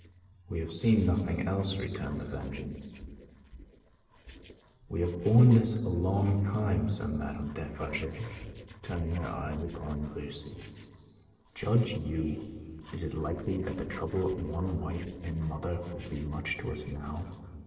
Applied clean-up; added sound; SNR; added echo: neural separator model SepFormer DNS4.